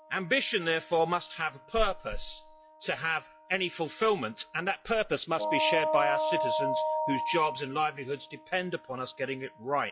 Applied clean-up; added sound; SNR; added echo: classical method log-MMSE.